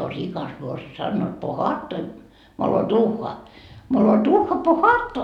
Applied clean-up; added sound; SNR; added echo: none; none; none; none.